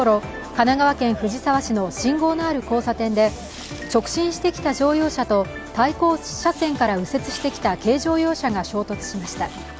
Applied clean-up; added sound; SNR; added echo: none; none; none; none.